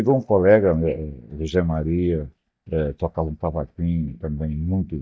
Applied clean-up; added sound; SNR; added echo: neural mask model DeepFilterNet 3.